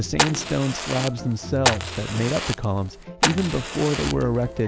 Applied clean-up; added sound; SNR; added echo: none; Fire; 4 dB; none.